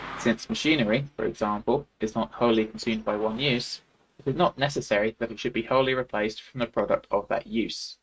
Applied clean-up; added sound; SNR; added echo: neural mask model RNNoise.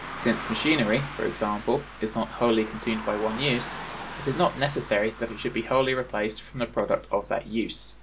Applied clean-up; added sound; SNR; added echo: none; Car passing by / Traffic noise, roadway noise; 12 dB; none.